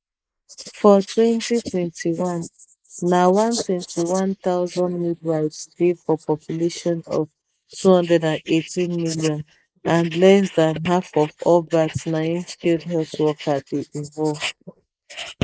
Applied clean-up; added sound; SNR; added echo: neural mask model Resemble Enhance denoiser.